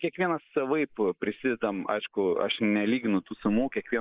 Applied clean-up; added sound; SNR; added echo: neural mask model Resemble Enhance denoiser.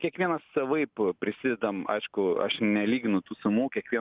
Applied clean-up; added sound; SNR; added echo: none; none; none; none.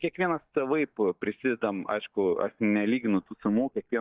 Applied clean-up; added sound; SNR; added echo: neural mask model DeepFilterNet 3.